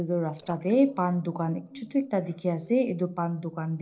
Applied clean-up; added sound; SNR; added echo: neural separator model SepFormer DNS4.